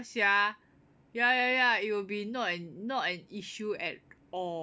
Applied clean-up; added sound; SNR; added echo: none; none; none; none.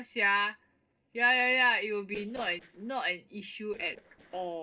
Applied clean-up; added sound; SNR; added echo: neural separator model SepFormer DNS4.